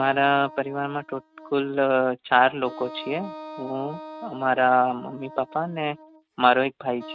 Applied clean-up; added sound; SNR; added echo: neural mask model RNNoise.